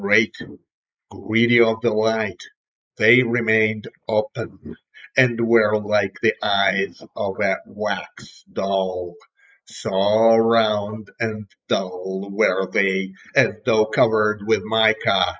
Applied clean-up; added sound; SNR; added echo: neural mask model Resemble Enhance denoiser.